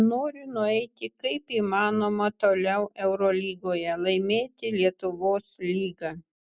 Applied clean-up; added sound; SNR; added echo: none; none; none; none.